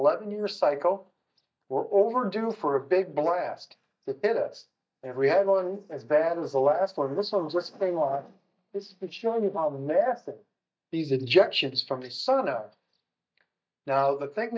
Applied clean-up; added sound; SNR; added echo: neural mask model DeepFilterNet 3.